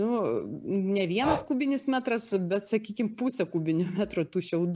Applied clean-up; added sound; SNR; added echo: none; Breathing; 11 dB; none.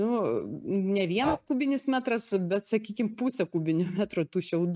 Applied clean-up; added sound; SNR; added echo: neural mask model RNNoise.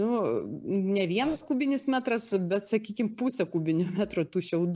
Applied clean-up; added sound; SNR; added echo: neural separator model SepFormer DNS4.